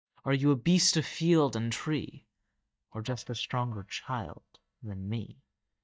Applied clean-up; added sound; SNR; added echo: neural mask model DeepFilterNet 3.